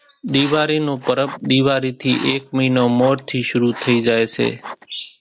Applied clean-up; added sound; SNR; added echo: none; Writing; 17 dB; none.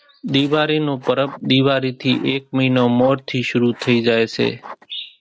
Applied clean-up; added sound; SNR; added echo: neural mask model RNNoise.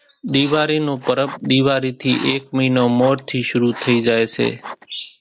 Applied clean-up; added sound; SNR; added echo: neural mask model Resemble Enhance denoiser.